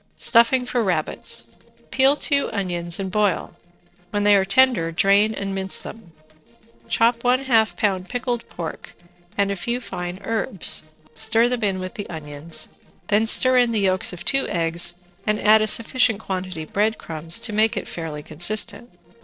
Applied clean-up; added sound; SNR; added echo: neural separator model SepFormer DNS4.